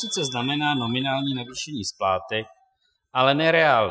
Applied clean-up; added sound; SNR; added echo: classical method Wiener filter.